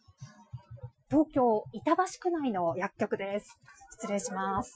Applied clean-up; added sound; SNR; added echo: classical method Wiener filter.